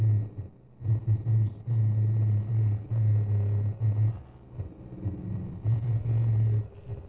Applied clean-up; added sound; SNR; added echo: neural separator model SepFormer DNS4.